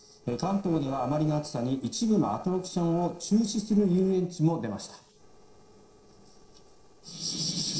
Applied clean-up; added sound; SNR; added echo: neural separator model SepFormer DNS4.